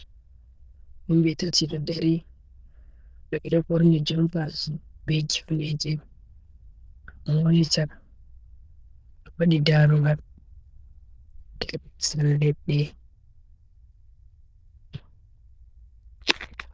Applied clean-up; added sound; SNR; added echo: neural diffusion model UNIVERSE++.